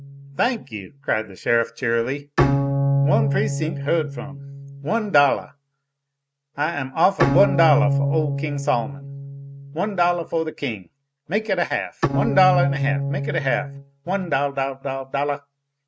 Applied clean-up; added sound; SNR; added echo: neural mask model RNNoise.